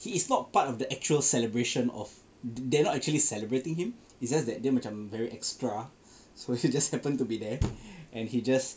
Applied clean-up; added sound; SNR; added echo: none; none; none; none.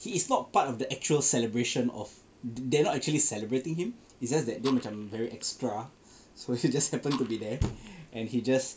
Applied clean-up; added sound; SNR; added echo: none; Fire; 17 dB; none.